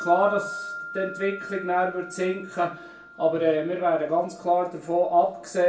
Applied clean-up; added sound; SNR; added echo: none; Wind chime; 14 dB; reverberation time 0.3 s.